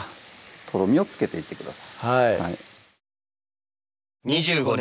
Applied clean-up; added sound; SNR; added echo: none; none; none; none.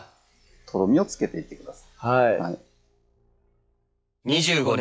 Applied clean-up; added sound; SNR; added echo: classical method log-MMSE.